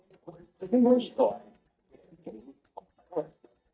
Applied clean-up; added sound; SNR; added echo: neural mask model DeepFilterNet 3.